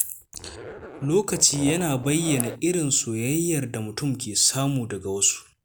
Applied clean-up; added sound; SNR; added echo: none; Zipper (clothing); 14 dB; none.